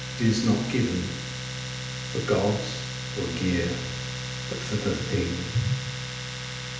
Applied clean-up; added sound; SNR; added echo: none; Domestic sounds, home sounds; 4 dB; reverberation time 0.8 s.